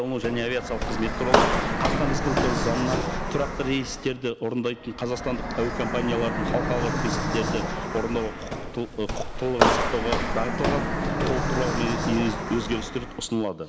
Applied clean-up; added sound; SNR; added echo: none; Fixed-wing aircraft, airplane + Walk, footsteps; -2 dB; none.